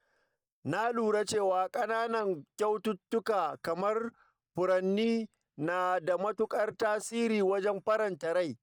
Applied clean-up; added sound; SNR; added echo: neural mask model DeepFilterNet 3.